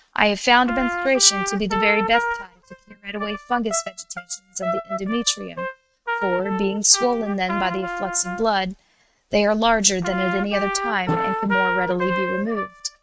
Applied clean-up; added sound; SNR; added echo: neural mask model RNNoise.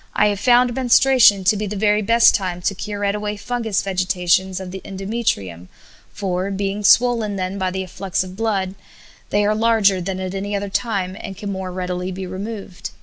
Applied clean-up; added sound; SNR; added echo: none; none; none; none.